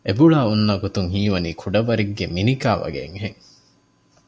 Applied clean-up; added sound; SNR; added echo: none; none; none; none.